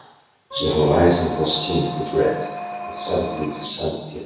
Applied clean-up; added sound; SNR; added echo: none; Squeak; 9 dB; reverberation time 1.0 s.